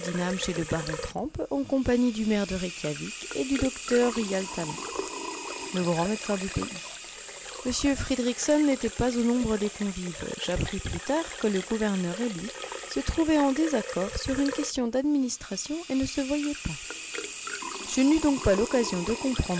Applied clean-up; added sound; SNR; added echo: none; Sink (filling or washing) / Water tap, faucet; 10 dB; none.